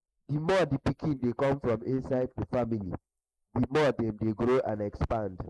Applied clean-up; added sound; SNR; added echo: neural mask model Resemble Enhance denoiser.